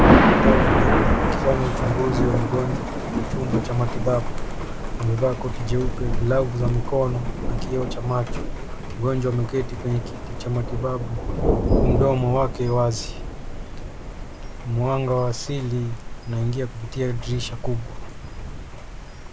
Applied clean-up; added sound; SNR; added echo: none; Thunder; -2 dB; none.